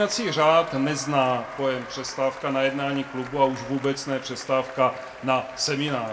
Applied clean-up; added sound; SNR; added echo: none; Applause; 16 dB; reverberation time 0.4 s.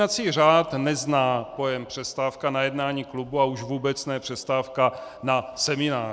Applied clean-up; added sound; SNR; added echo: none; none; none; none.